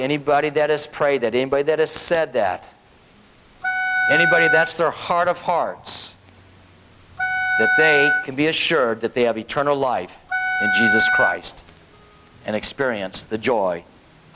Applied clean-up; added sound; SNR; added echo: none; Wind instrument, woodwind instrument; -1 dB; none.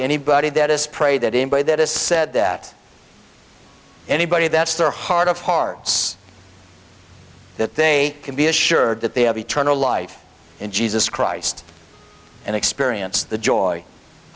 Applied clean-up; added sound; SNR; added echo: none; none; none; none.